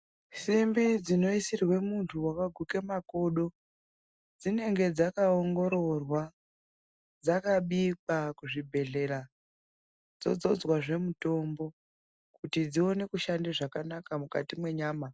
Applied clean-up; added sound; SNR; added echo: none; none; none; none.